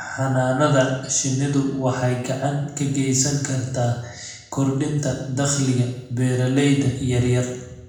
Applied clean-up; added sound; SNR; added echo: none; none; none; reverberation time 0.8 s.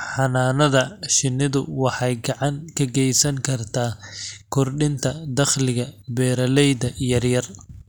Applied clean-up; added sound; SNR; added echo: none; none; none; none.